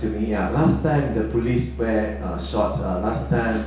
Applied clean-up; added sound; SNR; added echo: none; Musical instrument; 9 dB; reverberation time 0.6 s.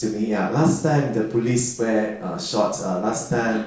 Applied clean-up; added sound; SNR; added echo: neural separator model SepFormer DNS4.